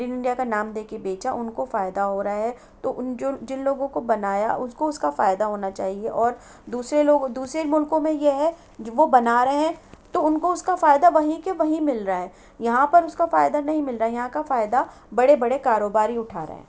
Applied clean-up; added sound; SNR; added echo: none; none; none; none.